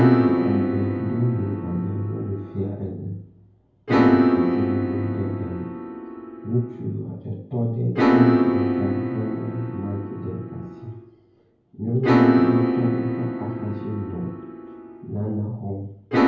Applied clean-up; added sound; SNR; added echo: none; Piano; -4 dB; reverberation time 0.9 s.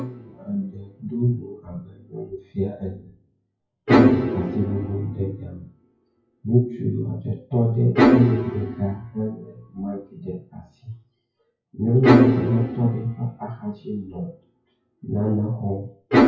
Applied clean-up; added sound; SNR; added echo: classical method WPE with log-MMSE.